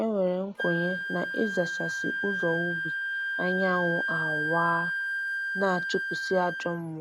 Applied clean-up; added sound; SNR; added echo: none; Wind instrument, woodwind instrument; 1 dB; none.